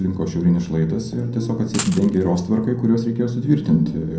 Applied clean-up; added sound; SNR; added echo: none; Coin (dropping); 12 dB; reverberation time 0.6 s.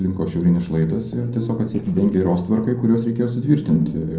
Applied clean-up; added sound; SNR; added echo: neural separator model SepFormer DNS4.